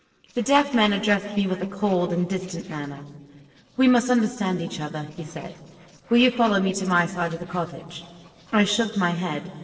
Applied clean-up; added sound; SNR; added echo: neural separator model SepFormer DNS4.